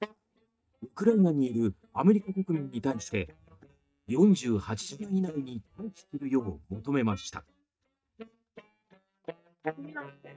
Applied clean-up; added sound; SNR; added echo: neural mask model DeepFilterNet 3.